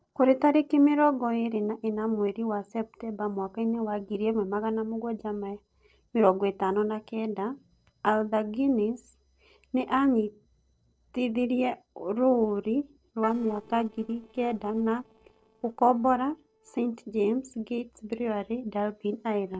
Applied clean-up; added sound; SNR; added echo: neural separator model SepFormer DNS4.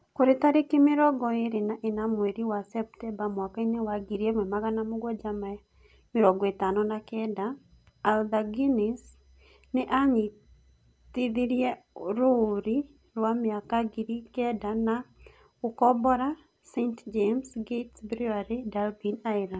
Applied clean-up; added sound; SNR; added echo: none; none; none; none.